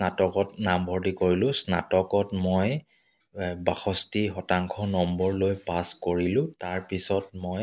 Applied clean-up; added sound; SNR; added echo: none; none; none; none.